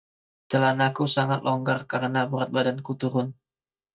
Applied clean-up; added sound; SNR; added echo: neural mask model DeepFilterNet 3.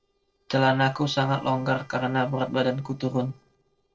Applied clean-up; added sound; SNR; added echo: neural separator model SepFormer DNS4.